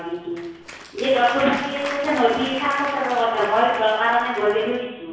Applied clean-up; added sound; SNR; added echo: none; Applause; 13 dB; reverberation time 1.1 s.